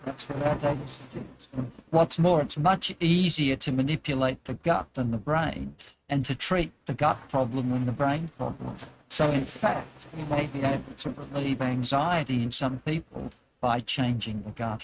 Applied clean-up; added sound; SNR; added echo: neural mask model RNNoise.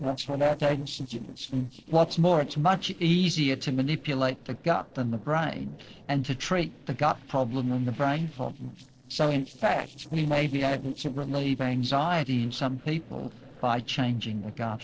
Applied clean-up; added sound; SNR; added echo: neural separator model SepFormer DNS4.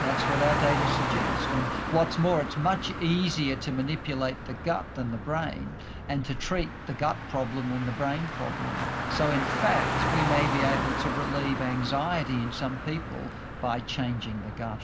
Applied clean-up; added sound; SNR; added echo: none; Car; 2 dB; none.